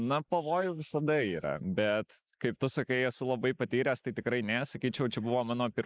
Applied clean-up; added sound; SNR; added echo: neural mask model Resemble Enhance denoiser.